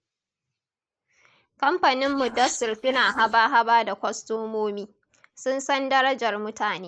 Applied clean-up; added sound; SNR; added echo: neural mask model Resemble Enhance denoiser.